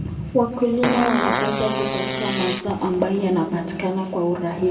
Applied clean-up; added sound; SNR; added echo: none; Fart; 5 dB; reverberation time 1.9 s.